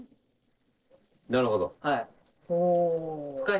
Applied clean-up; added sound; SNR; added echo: neural separator model SepFormer DNS4.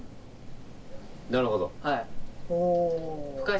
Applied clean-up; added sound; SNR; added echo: none; Rain; 7 dB; reverberation time 0.1 s.